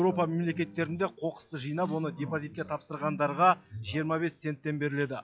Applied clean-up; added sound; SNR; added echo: classical method log-MMSE.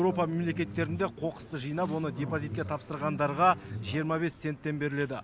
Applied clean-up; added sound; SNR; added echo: none; Bass guitar; 10 dB; none.